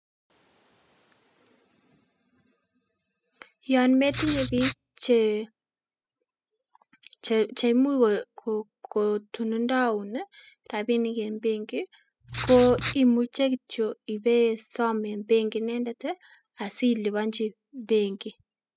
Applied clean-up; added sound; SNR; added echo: classical method spectral subtraction.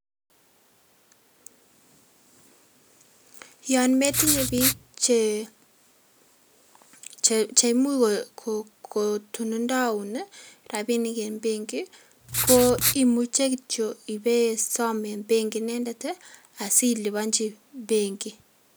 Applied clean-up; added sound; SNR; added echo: none; Writing; -1 dB; none.